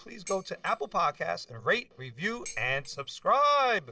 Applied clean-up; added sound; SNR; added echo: neural separator model SepFormer DNS4.